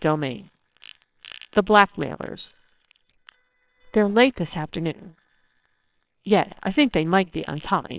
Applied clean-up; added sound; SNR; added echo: neural separator model SepFormer WHAMR!.